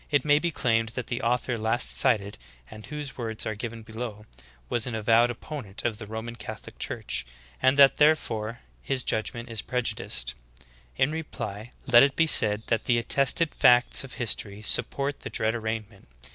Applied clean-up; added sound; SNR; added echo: none; none; none; none.